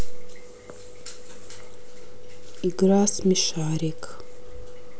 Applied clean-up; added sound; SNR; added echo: none; none; none; none.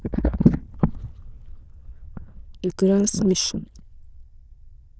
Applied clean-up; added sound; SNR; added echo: neural diffusion model UNIVERSE++.